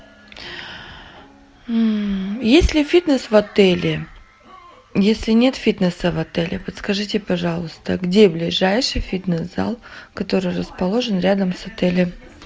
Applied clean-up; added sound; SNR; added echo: none; none; none; none.